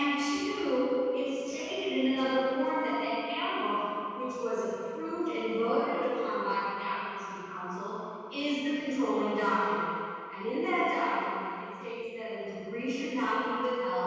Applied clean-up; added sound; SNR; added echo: none; none; none; reverberation time 2.1 s.